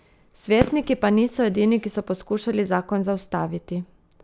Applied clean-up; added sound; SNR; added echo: none; Fireworks; 14 dB; none.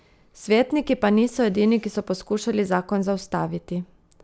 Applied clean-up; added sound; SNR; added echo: none; none; none; none.